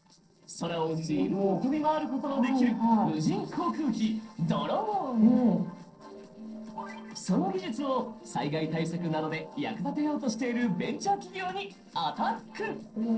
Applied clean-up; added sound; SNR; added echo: neural separator model SepFormer DNS4.